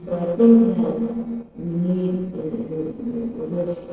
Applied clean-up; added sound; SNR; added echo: neural separator model SepFormer DNS4.